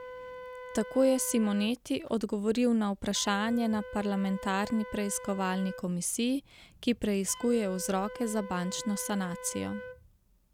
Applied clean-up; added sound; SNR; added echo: none; Wind instrument, woodwind instrument; 14 dB; none.